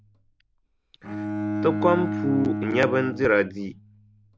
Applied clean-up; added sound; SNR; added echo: none; Bowed string instrument; 5 dB; none.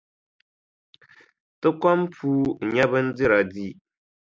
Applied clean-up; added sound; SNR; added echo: none; none; none; none.